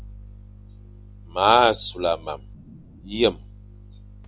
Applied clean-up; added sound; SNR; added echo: none; none; none; none.